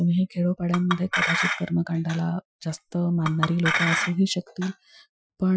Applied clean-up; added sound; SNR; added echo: classical method Wiener filter.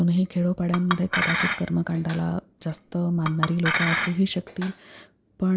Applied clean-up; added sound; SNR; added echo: none; Chink, clink; 5 dB; none.